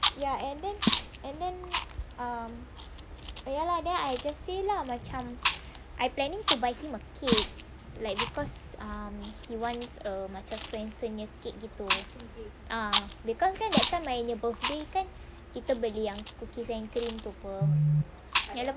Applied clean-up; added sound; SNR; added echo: none; Chewing, mastication; 1 dB; none.